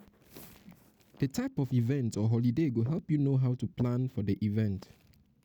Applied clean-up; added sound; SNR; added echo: none; none; none; none.